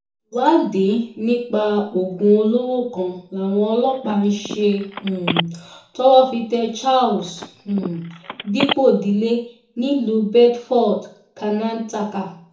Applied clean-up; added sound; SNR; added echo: none; Telephone; 10 dB; reverberation time 0.7 s.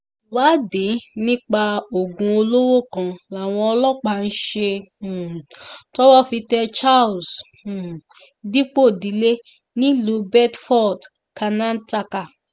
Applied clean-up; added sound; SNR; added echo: none; none; none; none.